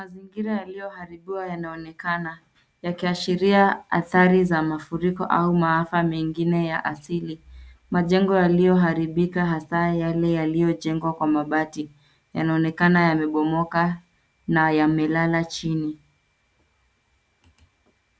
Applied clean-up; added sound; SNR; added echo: none; none; none; none.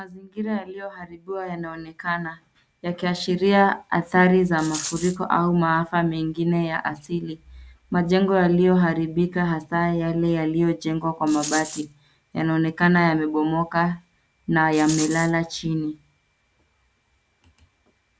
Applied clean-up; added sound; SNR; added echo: none; Rattle; 11 dB; none.